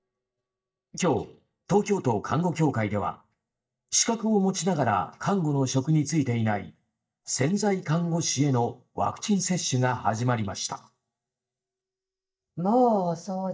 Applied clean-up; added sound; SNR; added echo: neural mask model DeepFilterNet 3.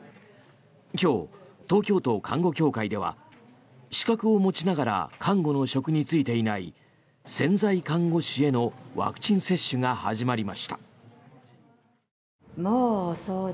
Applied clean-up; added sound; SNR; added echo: none; none; none; none.